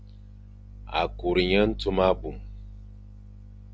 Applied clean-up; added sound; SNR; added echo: none; none; none; none.